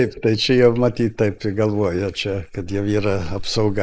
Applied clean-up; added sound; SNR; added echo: neural mask model Resemble Enhance denoiser.